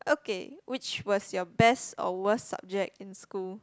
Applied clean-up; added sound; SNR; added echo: none; none; none; none.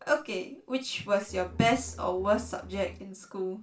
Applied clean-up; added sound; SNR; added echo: none; Bowed string instrument; 15 dB; reverberation time 0.3 s.